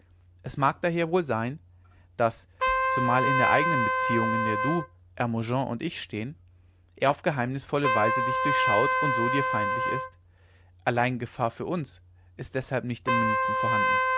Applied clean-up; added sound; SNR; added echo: none; Trumpet; 0 dB; none.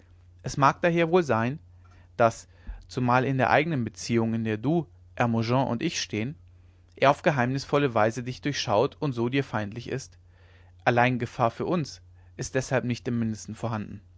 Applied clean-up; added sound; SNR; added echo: none; none; none; none.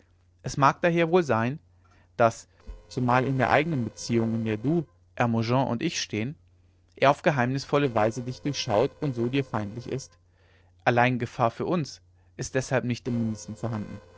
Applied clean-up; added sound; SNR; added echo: neural separator model SepFormer DNS4.